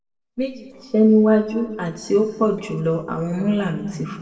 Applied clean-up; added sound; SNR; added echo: neural separator model SepFormer DNS4.